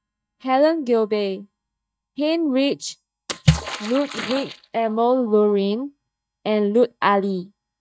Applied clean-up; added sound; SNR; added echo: neural mask model DeepFilterNet 3.